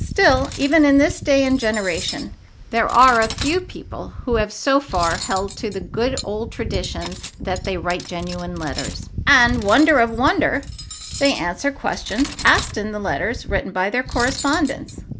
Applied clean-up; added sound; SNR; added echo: none; Cutlery, silverware; 10 dB; none.